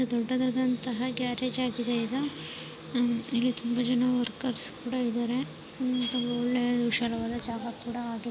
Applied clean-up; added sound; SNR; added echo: none; none; none; none.